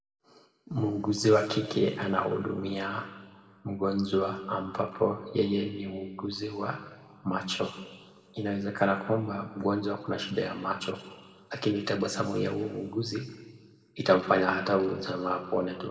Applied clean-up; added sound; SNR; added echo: none; none; none; reverberation time 1.4 s.